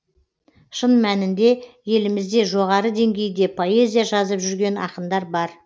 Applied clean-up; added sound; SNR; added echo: none; none; none; none.